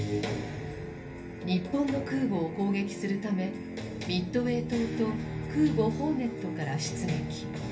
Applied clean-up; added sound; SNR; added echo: none; none; none; reverberation time 0.3 s.